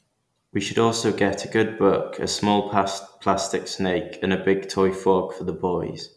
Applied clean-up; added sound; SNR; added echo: none; none; none; none.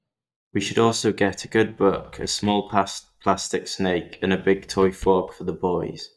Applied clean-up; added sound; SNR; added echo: neural mask model DeepFilterNet 3.